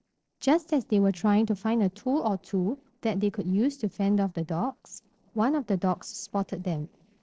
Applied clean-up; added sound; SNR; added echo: neural separator model SepFormer DNS4.